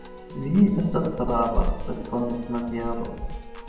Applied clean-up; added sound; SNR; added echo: none; Piano / Organ; 17 dB; reverberation time 0.7 s.